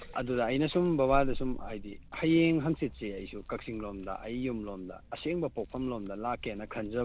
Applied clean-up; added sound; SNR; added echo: none; Hands; 9 dB; none.